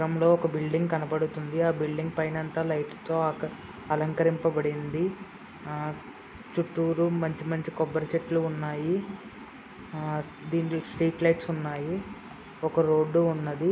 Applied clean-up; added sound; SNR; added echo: none; none; none; none.